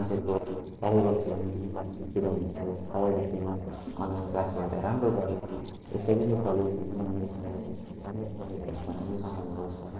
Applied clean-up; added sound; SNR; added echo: neural separator model SepFormer DNS4.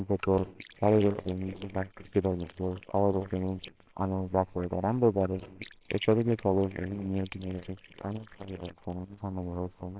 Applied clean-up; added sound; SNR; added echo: neural separator model SepFormer WHAMR!.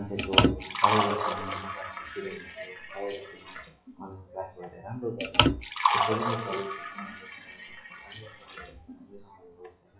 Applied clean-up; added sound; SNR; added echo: classical method WPE with log-MMSE.